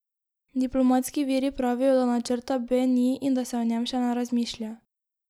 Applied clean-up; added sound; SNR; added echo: none; none; none; none.